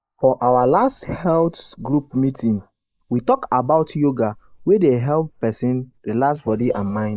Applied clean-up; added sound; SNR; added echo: neural mask model Resemble Enhance denoiser.